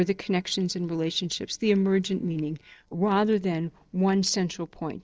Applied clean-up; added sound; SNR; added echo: neural separator model SepFormer DNS4.